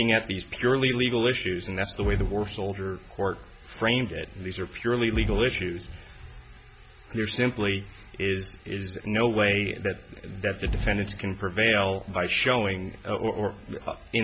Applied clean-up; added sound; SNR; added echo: none; Fireworks; 9 dB; none.